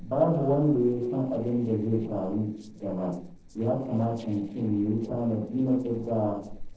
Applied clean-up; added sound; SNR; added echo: neural separator model SepFormer DNS4.